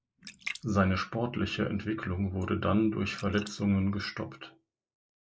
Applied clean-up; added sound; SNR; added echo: neural mask model Resemble Enhance denoiser.